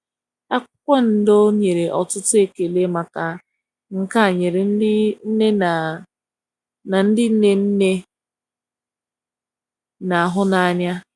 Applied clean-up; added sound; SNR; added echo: none; none; none; none.